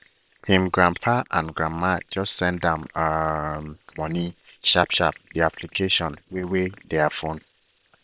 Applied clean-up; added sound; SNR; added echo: neural separator model SepFormer WHAM!.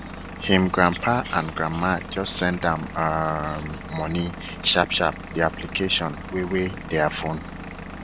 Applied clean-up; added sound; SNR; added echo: none; Engine / Vehicle; 11 dB; none.